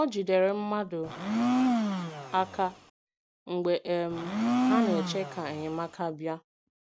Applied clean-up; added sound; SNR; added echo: none; Domestic sounds, home sounds; -2 dB; none.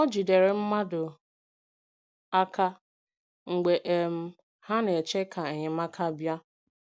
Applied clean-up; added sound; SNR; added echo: none; none; none; none.